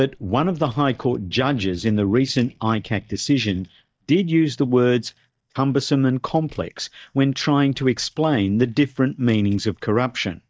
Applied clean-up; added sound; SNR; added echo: neural mask model DeepFilterNet 3.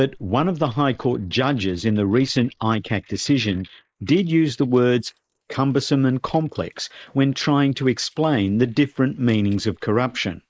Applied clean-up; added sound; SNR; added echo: neural mask model Resemble Enhance denoiser.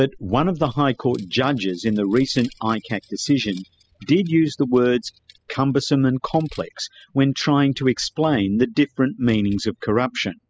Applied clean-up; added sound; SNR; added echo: classical method spectral subtraction.